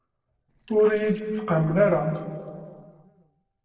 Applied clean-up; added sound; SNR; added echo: neural separator model SepFormer DNS4.